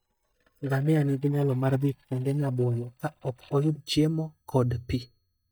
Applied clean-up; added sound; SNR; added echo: neural mask model DeepFilterNet 3.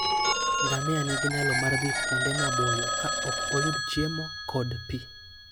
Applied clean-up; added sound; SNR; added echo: none; Telephone; -3 dB; none.